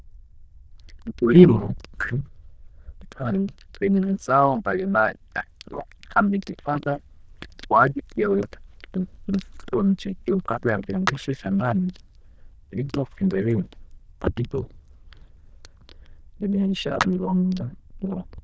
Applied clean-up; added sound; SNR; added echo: neural diffusion model UNIVERSE++.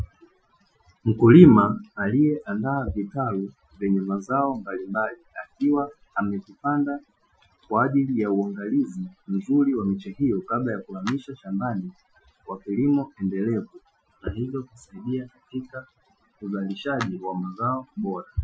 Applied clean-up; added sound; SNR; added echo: classical method Wiener filter.